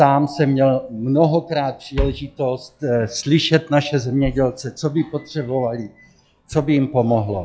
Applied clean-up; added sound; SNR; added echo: classical method log-MMSE.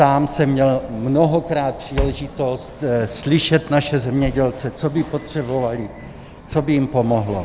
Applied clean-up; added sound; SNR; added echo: none; Walk, footsteps + Bird vocalization, bird call, bird song; 14 dB; none.